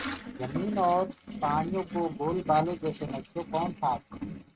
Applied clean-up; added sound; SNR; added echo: neural mask model RNNoise.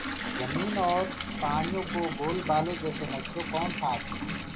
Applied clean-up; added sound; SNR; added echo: none; Bathtub (filling or washing) / Water tap, faucet; 2 dB; none.